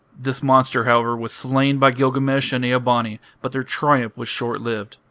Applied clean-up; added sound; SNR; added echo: none; none; none; none.